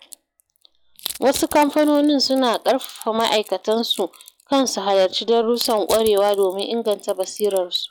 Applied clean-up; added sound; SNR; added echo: classical method log-MMSE.